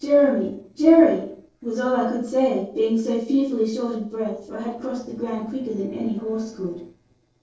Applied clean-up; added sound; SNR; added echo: neural separator model SepFormer DNS4.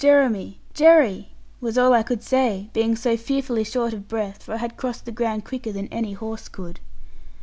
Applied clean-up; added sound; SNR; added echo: none; none; none; none.